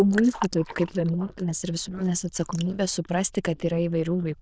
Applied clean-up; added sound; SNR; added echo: neural diffusion model UNIVERSE++.